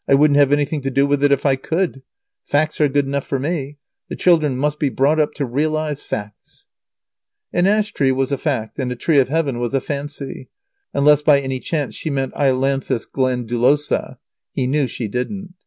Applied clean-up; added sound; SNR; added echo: none; none; none; none.